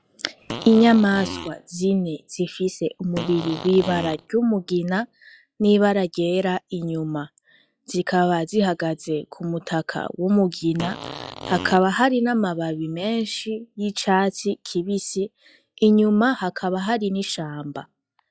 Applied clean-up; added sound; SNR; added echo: classical method log-MMSE.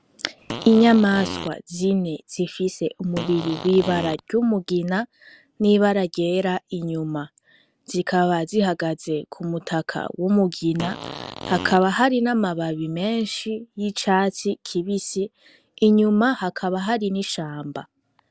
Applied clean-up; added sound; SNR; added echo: none; Fart; 10 dB; none.